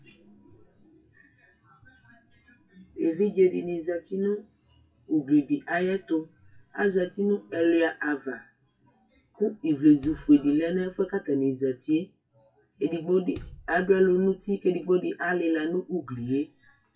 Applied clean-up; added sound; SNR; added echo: classical method WPE with log-MMSE.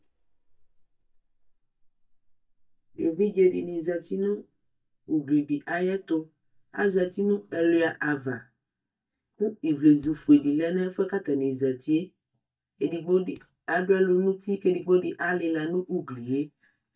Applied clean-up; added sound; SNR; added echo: neural mask model DeepFilterNet 3.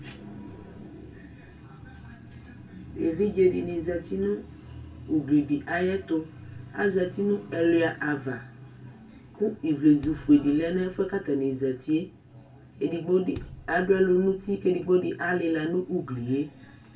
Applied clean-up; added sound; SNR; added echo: none; Bass drum; 20 dB; reverberation time 0.2 s.